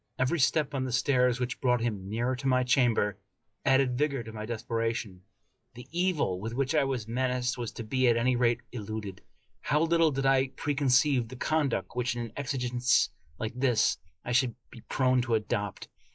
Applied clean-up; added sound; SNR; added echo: classical method log-MMSE.